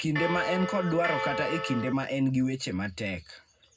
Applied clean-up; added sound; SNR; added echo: none; Bell; 3 dB; reverberation time 0.3 s.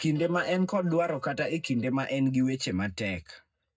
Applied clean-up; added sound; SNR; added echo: neural mask model DeepFilterNet 3.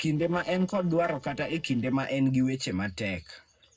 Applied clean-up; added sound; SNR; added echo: neural separator model SepFormer DNS4.